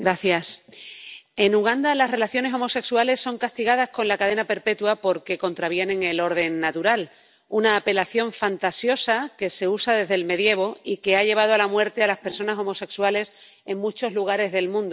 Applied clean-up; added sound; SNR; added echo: none; none; none; none.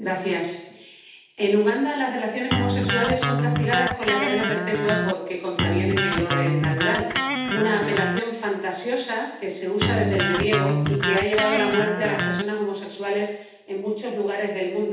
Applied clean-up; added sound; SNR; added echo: none; Electric guitar; -1 dB; reverberation time 0.8 s.